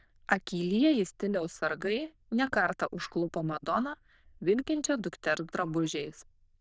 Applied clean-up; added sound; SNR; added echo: neural diffusion model UNIVERSE++.